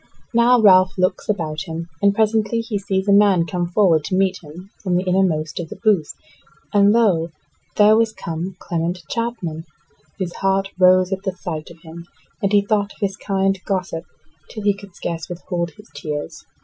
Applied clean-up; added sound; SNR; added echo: classical method Wiener filter.